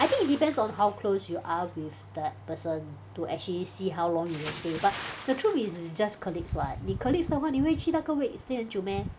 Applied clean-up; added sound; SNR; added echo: none; Bathtub (filling or washing) / Splash, splatter; 17 dB; none.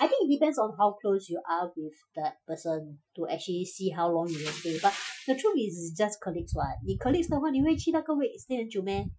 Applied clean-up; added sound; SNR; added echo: classical method Wiener filter.